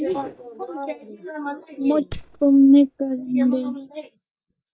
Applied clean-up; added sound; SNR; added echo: neural mask model DeepFilterNet 3.